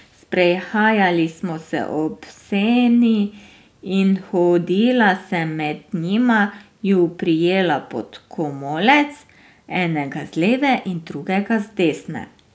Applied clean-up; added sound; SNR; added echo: none; none; none; none.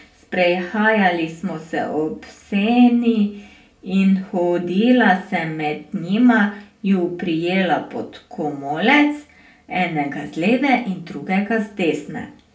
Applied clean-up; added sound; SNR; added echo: none; none; none; reverberation time 0.3 s.